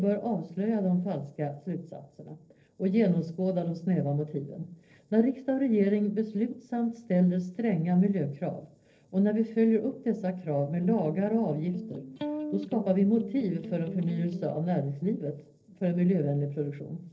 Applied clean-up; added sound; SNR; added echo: neural separator model SepFormer DNS4.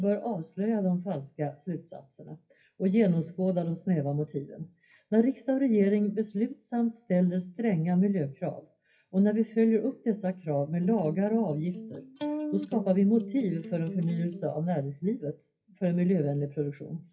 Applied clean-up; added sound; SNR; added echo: classical method WPE with log-MMSE.